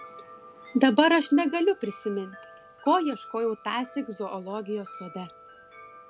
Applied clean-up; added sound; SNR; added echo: none; Wind chime; 20 dB; none.